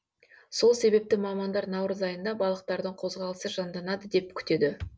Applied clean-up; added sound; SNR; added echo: none; none; none; none.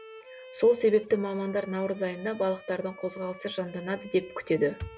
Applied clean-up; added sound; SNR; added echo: none; Bowed string instrument; 19 dB; none.